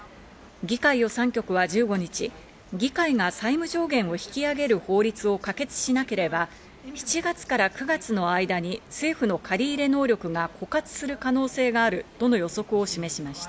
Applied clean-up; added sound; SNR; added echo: none; none; none; none.